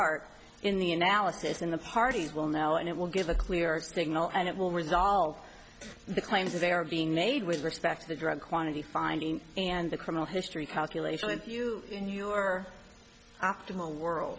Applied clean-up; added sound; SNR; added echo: none; Fart; 19 dB; none.